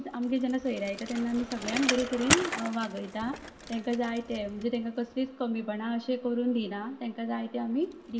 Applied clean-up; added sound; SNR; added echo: none; Bicycle; 7 dB; reverberation time 0.7 s.